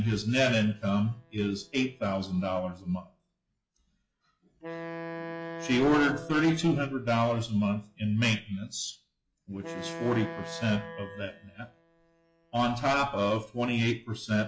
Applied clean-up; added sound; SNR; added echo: classical method log-MMSE.